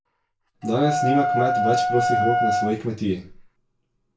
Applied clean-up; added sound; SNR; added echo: none; Wind instrument, woodwind instrument; -2 dB; reverberation time 0.2 s.